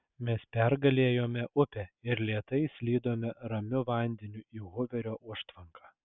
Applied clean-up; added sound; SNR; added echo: none; none; none; none.